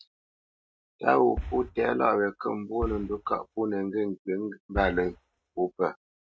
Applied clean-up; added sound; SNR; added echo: neural mask model RNNoise.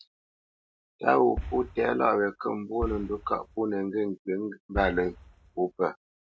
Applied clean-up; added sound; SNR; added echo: none; Boom; 11 dB; none.